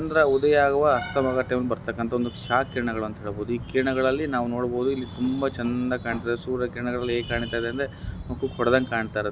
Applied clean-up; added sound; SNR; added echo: none; Drawer open or close; 19 dB; none.